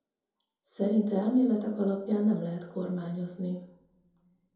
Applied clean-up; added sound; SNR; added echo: none; none; none; reverberation time 2.7 s.